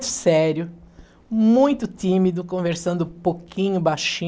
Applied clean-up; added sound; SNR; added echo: none; none; none; none.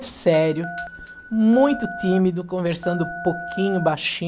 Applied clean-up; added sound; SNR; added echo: none; Telephone + Doorbell; 11 dB; none.